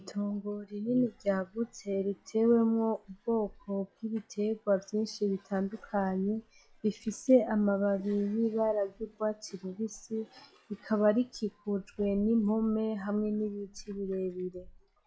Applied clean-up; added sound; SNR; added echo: classical method log-MMSE.